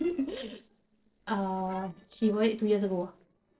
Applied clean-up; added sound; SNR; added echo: neural separator model SepFormer DNS4.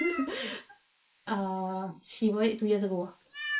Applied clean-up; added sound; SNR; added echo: neural mask model Resemble Enhance denoiser.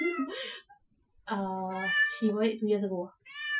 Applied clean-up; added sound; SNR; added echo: classical method Wiener filter.